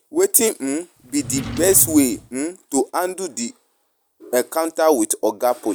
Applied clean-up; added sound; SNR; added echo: none; Drawer open or close; 12 dB; none.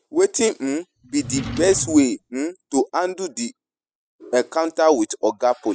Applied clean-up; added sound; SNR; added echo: classical method spectral subtraction.